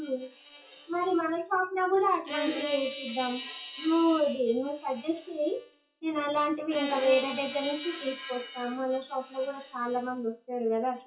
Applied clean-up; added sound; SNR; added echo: classical method WPE with log-MMSE.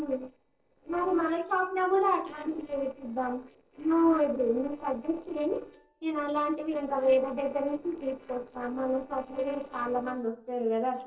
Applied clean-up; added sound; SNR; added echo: neural separator model SepFormer DNS4.